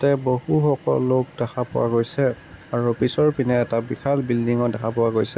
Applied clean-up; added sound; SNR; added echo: none; none; none; none.